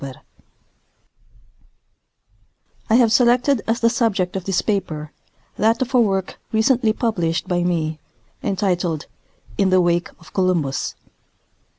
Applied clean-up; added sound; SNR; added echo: none; none; none; none.